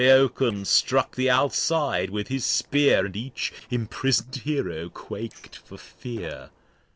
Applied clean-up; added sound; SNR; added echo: neural separator model SepFormer DNS4.